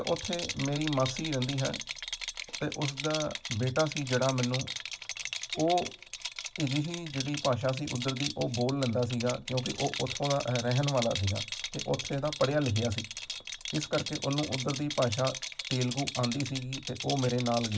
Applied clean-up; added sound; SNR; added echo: none; Rattle; 7 dB; none.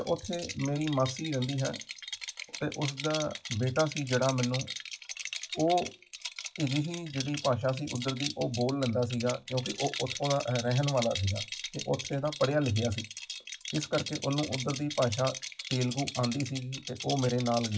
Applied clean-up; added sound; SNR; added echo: classical method log-MMSE.